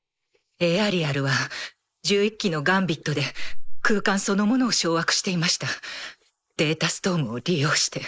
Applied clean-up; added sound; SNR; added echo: neural mask model Resemble Enhance denoiser.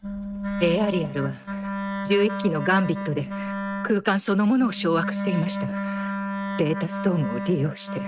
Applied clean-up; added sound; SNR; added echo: neural mask model RNNoise.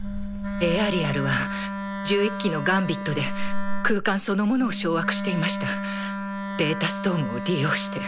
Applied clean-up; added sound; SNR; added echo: none; Wind instrument, woodwind instrument + Chewing, mastication; 3 dB; none.